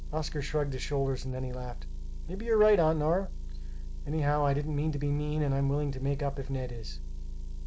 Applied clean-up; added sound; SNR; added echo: none; Motor vehicle (road) / Engine; 5 dB; none.